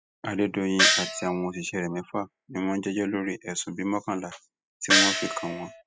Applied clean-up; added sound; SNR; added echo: classical method spectral subtraction.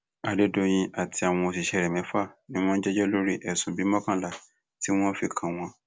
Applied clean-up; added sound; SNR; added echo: none; none; none; none.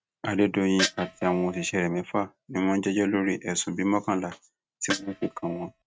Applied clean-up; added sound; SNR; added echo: neural mask model RNNoise.